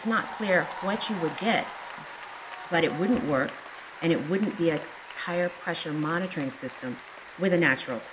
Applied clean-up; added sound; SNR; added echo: none; Applause / Cheering; 12 dB; none.